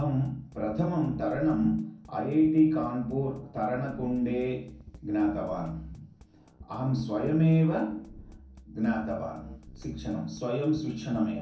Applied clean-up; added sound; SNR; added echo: none; Drum kit; 20 dB; reverberation time 0.6 s.